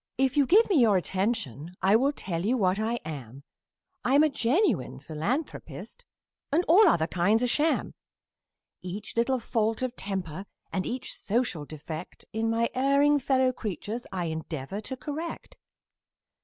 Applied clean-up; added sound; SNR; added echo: none; none; none; none.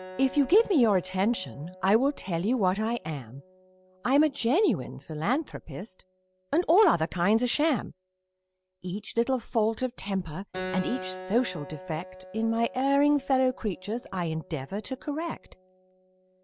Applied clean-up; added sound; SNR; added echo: none; Keyboard (musical); 18 dB; none.